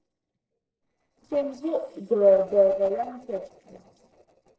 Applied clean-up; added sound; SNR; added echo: neural separator model SepFormer DNS4.